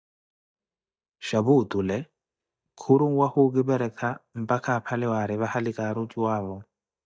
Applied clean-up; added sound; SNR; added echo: neural mask model DeepFilterNet 3.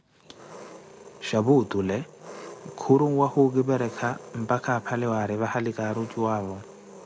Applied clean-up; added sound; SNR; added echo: none; Engine; 19 dB; none.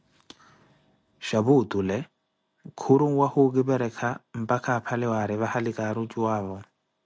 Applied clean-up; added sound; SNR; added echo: none; none; none; none.